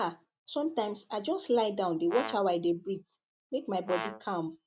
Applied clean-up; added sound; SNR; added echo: neural mask model RNNoise.